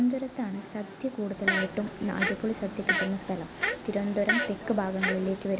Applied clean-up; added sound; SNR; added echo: none; Fart; 2 dB; none.